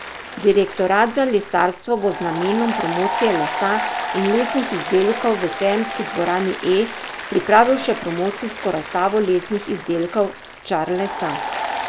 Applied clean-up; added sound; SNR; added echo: none; Applause; 8 dB; none.